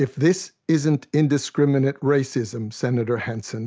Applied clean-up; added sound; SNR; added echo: none; none; none; none.